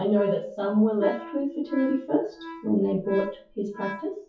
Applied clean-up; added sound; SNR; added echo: classical method WPE with log-MMSE.